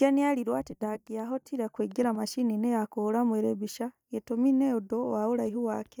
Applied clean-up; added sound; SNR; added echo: neural mask model DeepFilterNet 3.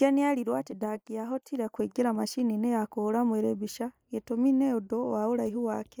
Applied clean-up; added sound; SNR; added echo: neural mask model Resemble Enhance denoiser.